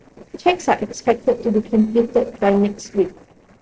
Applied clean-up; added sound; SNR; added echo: neural separator model SepFormer DNS4.